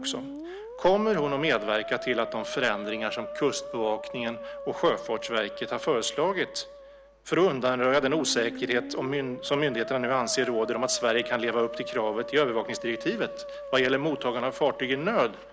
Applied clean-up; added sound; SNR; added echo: none; Musical instrument; 11 dB; none.